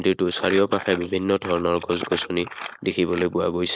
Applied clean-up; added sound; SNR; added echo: neural mask model Resemble Enhance denoiser.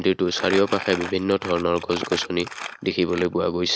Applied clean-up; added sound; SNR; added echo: none; Crumpling, crinkling; 12 dB; none.